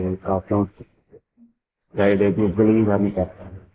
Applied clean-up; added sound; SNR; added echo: neural mask model Resemble Enhance denoiser.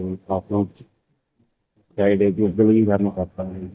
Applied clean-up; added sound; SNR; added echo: neural mask model DeepFilterNet 3.